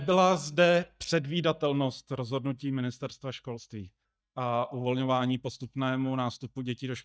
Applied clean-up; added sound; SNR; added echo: neural mask model DeepFilterNet 3.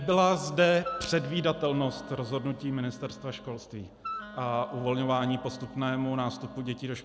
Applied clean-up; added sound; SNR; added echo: none; Wind instrument, woodwind instrument; 15 dB; none.